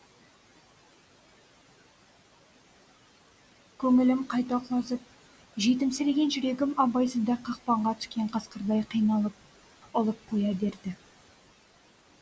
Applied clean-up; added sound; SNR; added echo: none; none; none; none.